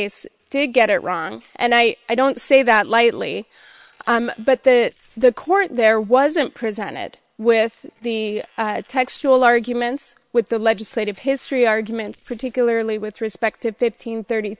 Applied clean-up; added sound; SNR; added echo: neural separator model SepFormer WHAM!.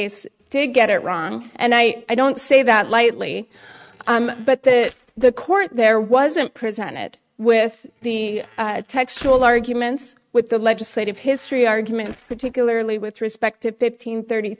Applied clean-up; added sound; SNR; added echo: neural mask model RNNoise.